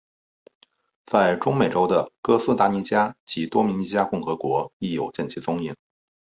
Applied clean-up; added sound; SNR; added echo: none; none; none; none.